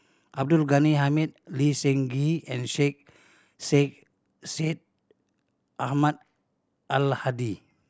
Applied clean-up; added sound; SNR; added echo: none; none; none; none.